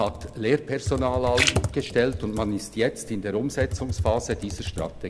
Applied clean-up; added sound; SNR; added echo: none; Splash, splatter + Computer keyboard; 4 dB; none.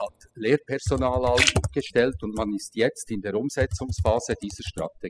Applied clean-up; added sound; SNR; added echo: classical method spectral subtraction.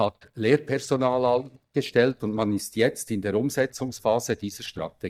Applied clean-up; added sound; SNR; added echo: neural mask model DeepFilterNet 3.